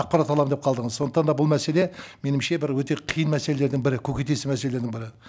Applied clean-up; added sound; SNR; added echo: none; none; none; none.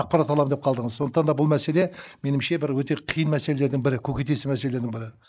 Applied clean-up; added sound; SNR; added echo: neural mask model Resemble Enhance denoiser.